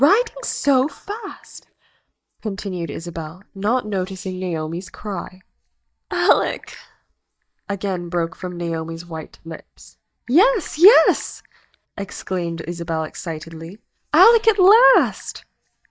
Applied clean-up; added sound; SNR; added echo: neural mask model DeepFilterNet 3.